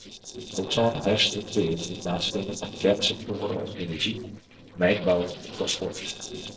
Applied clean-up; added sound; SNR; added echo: neural separator model SepFormer DNS4.